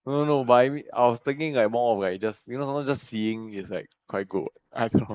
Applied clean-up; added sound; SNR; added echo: neural mask model Resemble Enhance denoiser.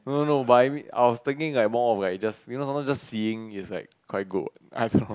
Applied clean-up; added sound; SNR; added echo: none; none; none; none.